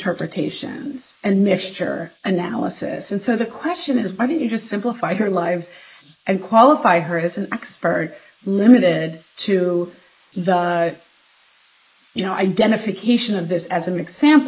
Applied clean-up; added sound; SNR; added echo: neural mask model Resemble Enhance denoiser.